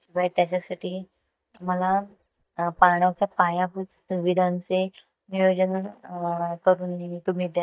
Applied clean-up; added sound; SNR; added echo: neural mask model DeepFilterNet 3.